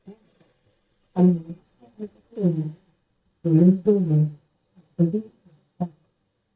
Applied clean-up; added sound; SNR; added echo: neural mask model DeepFilterNet 3.